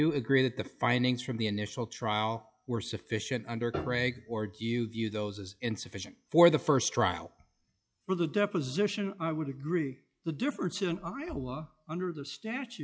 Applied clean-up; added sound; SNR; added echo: classical method log-MMSE.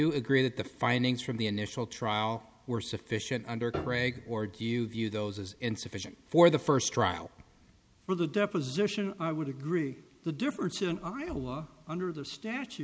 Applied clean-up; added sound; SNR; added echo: none; Piano; 13 dB; none.